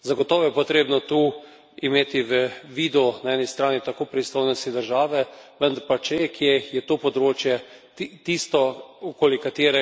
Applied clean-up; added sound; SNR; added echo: none; none; none; none.